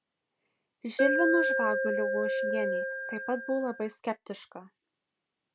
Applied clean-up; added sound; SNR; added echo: none; Alarm; -3 dB; none.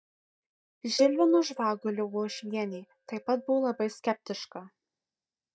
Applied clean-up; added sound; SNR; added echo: neural mask model DeepFilterNet 3.